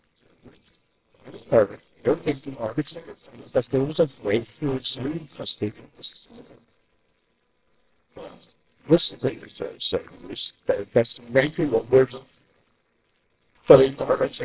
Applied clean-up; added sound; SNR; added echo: neural separator model SepFormer WHAMR!.